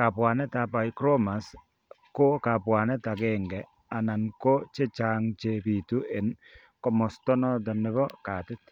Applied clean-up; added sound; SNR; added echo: none; none; none; none.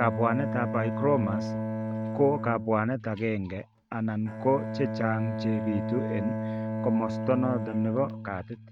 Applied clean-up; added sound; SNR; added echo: neural mask model RNNoise.